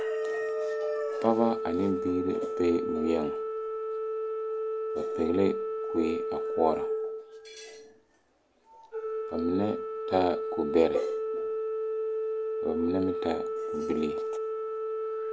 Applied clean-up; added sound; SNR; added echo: none; Organ; 1 dB; none.